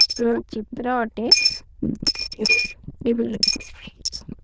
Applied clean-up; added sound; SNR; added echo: neural diffusion model UNIVERSE++.